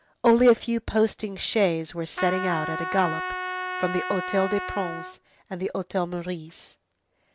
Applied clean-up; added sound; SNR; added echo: none; Trumpet; 6 dB; none.